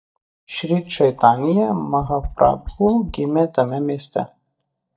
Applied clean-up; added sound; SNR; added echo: neural mask model DeepFilterNet 3.